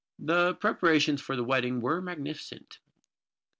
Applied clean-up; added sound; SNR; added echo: none; none; none; none.